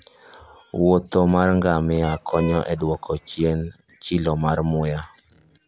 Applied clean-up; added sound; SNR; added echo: none; Fowl; 14 dB; none.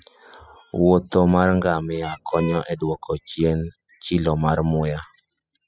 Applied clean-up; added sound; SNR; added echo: classical method spectral subtraction.